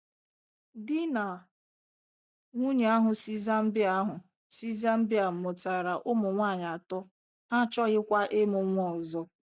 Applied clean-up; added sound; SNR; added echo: none; none; none; none.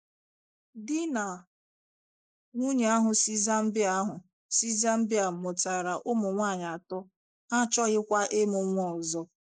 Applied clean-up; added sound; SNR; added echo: neural mask model Resemble Enhance denoiser.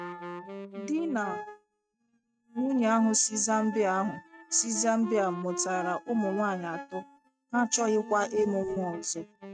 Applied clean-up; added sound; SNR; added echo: neural mask model RNNoise.